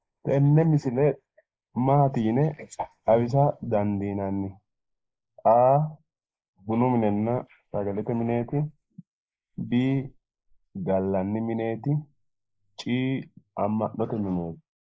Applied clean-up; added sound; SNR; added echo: neural mask model Resemble Enhance denoiser.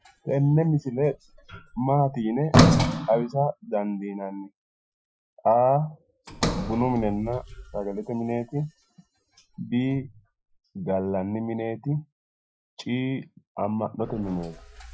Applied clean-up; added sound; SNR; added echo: classical method Wiener filter.